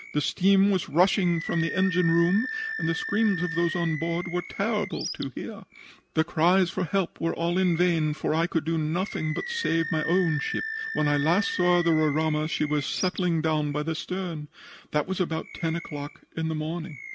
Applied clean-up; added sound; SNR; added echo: none; Animal; 11 dB; none.